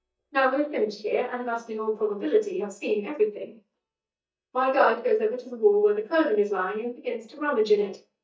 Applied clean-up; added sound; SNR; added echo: neural mask model DeepFilterNet 3.